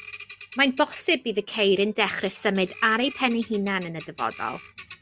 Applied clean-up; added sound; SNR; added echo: none; Bird vocalization, bird call, bird song; 13 dB; none.